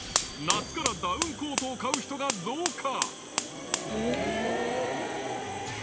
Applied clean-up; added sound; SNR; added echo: none; Fire; 3 dB; none.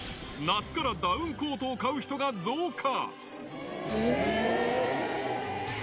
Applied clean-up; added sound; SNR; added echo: none; none; none; none.